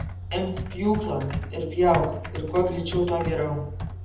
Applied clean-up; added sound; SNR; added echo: none; Computer keyboard; 6 dB; reverberation time 0.8 s.